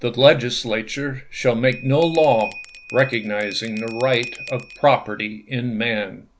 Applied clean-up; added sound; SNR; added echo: none; Bell; 18 dB; none.